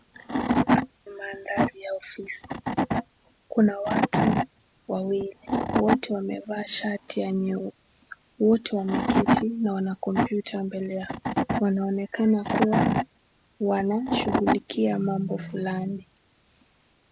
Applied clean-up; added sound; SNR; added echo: none; Wood / Tools; 1 dB; none.